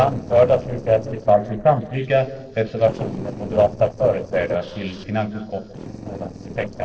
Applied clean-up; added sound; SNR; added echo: neural separator model SepFormer DNS4.